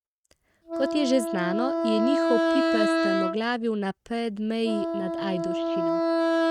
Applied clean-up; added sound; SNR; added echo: neural mask model RNNoise.